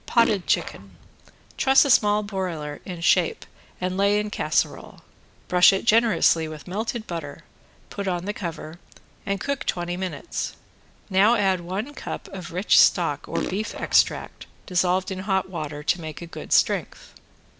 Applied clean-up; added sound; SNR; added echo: none; Fart; 7 dB; none.